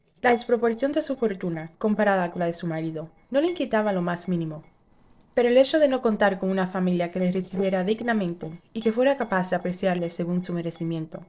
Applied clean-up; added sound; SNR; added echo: neural separator model SepFormer DNS4.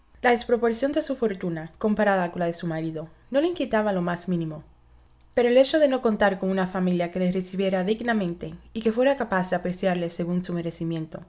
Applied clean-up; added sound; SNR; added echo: none; none; none; none.